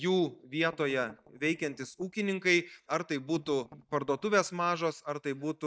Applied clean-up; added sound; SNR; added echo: neural mask model DeepFilterNet 3.